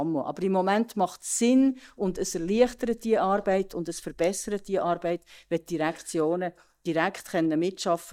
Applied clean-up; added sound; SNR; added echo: neural mask model DeepFilterNet 3.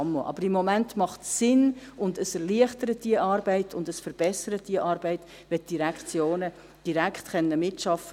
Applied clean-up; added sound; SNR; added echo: none; none; none; none.